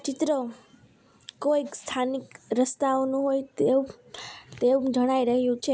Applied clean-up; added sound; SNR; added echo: none; none; none; none.